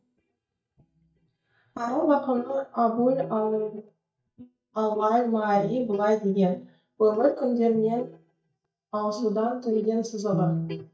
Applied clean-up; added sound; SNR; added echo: neural mask model DeepFilterNet 3.